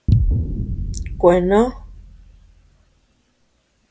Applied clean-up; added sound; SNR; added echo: none; Boom; 1 dB; none.